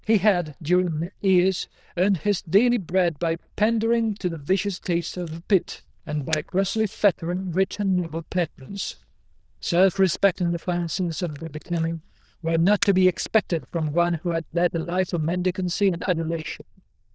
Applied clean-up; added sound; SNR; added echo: neural diffusion model UNIVERSE++.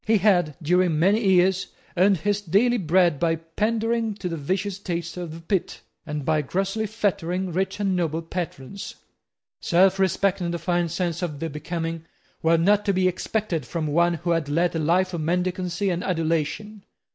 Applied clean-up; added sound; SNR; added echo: none; none; none; none.